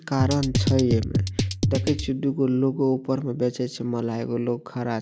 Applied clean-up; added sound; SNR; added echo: none; Drum kit; -1 dB; none.